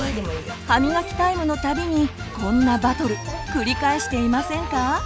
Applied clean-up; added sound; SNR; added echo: none; none; none; none.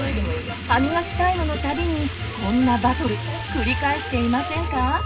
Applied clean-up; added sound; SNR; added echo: none; Sink (filling or washing) / Liquid; 11 dB; reverberation time 0.2 s.